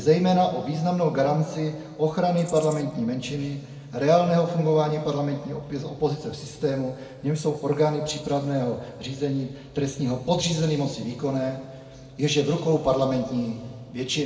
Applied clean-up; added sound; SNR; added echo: none; Rattle (instrument); 19 dB; reverberation time 1.8 s.